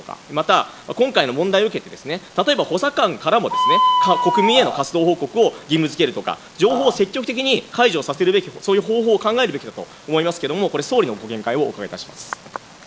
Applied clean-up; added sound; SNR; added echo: none; Bird + Burping, eructation; 7 dB; none.